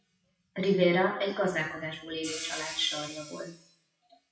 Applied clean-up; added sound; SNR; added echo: classical method WPE with log-MMSE.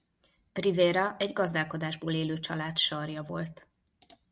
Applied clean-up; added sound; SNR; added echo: none; none; none; none.